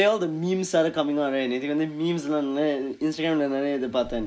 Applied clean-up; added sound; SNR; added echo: neural mask model Resemble Enhance denoiser.